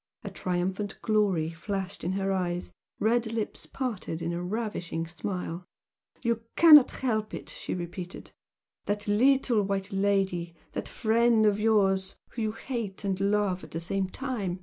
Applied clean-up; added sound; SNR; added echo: none; none; none; none.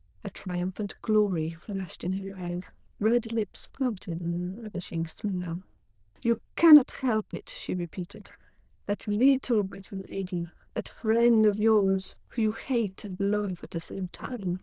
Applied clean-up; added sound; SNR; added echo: neural diffusion model UNIVERSE++.